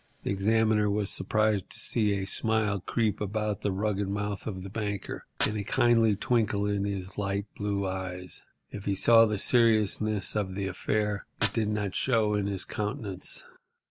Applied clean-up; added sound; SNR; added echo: none; Fire; 19 dB; none.